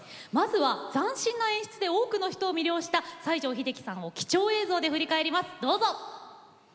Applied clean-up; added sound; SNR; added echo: none; none; none; none.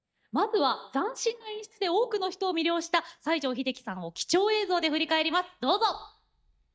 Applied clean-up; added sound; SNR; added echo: neural mask model DeepFilterNet 3.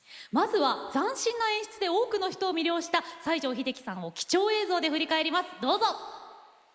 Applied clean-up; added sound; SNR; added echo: neural mask model Resemble Enhance denoiser.